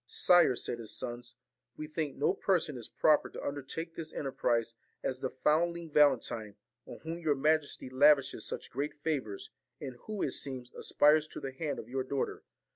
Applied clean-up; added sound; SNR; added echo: none; none; none; none.